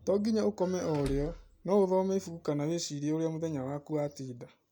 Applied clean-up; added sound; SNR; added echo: none; Door / Car; 14 dB; none.